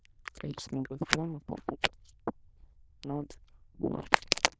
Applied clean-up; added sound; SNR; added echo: neural diffusion model UNIVERSE++.